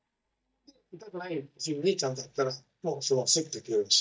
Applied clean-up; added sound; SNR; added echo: neural mask model DeepFilterNet 3.